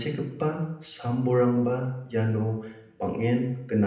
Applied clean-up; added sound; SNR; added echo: none; none; none; reverberation time 0.8 s.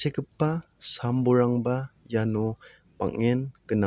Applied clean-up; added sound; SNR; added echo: none; none; none; none.